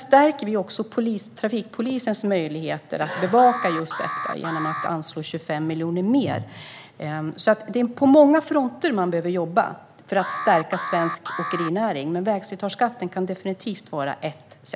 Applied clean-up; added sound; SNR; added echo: none; Alarm; 7 dB; none.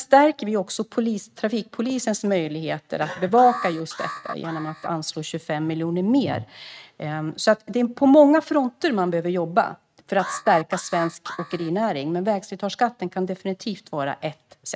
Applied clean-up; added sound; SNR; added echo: neural mask model RNNoise.